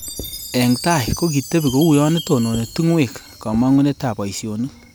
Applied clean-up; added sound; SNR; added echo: none; Chime + Writing; 15 dB; none.